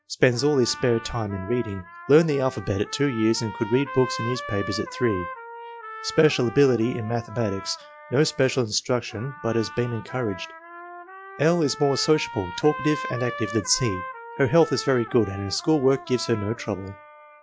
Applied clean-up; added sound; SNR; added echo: classical method log-MMSE.